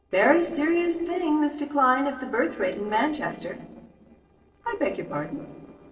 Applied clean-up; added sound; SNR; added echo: neural separator model SepFormer DNS4.